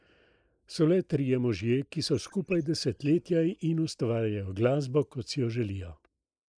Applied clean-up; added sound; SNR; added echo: neural mask model Resemble Enhance denoiser.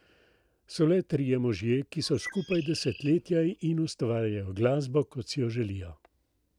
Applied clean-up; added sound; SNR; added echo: none; Bird; 15 dB; none.